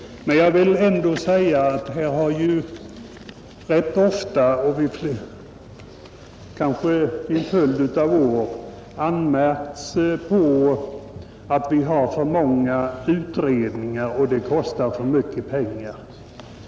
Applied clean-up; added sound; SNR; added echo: none; none; none; none.